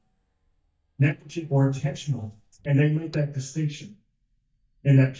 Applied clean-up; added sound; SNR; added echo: neural mask model DeepFilterNet 3.